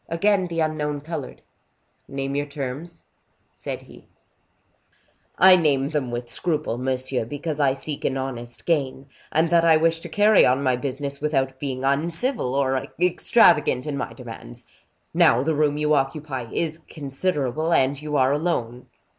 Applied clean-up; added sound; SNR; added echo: none; none; none; none.